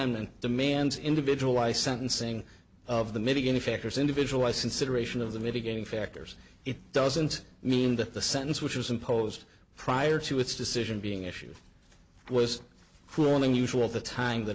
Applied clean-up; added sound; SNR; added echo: none; none; none; none.